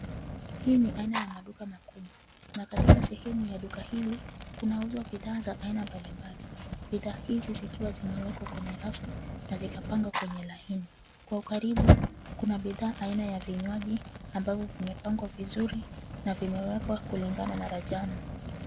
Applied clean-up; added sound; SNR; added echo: none; Fire; -1 dB; none.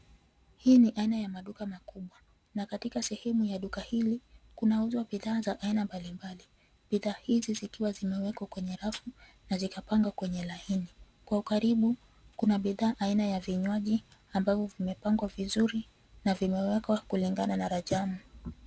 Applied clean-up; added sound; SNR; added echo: none; none; none; none.